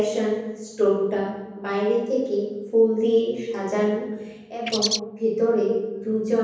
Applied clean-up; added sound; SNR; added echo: none; Bird; 2 dB; reverberation time 1.1 s.